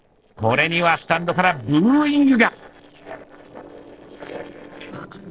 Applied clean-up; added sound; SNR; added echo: neural separator model SepFormer DNS4.